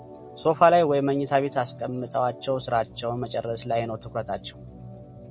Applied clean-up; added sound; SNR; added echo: none; Organ; 18 dB; none.